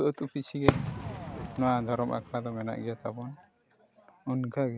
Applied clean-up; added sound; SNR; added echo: none; Fireworks; 3 dB; none.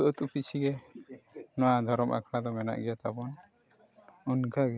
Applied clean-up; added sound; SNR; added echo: none; none; none; none.